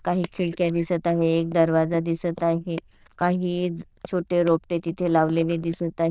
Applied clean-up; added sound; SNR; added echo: neural diffusion model UNIVERSE++.